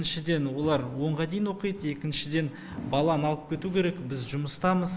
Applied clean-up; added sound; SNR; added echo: none; none; none; none.